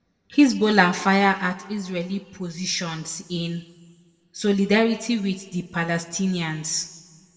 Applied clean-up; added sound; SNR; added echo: none; none; none; reverberation time 1.0 s.